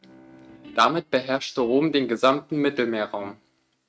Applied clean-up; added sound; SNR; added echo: neural mask model RNNoise.